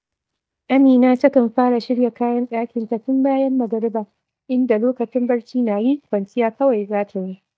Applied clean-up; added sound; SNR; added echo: neural mask model DeepFilterNet 3.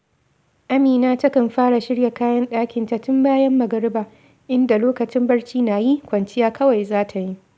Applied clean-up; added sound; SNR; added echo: none; none; none; none.